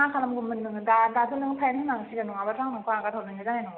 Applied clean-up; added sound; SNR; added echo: none; none; none; none.